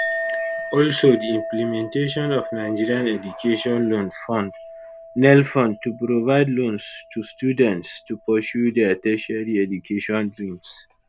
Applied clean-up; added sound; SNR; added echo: none; Chink, clink; 12 dB; none.